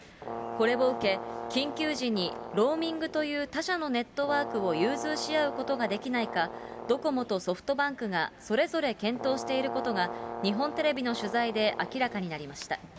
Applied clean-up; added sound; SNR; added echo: none; Brass instrument; 8 dB; none.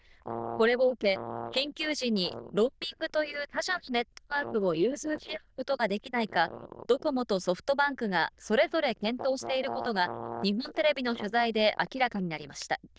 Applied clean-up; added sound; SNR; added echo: neural diffusion model UNIVERSE++.